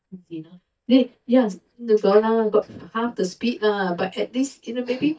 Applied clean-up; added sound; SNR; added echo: neural mask model DeepFilterNet 3.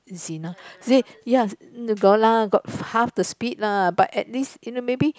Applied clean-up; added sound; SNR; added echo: none; none; none; none.